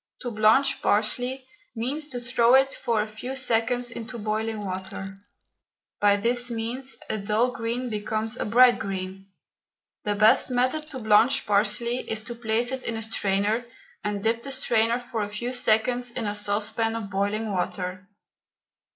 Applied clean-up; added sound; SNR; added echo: neural separator model SepFormer DNS4.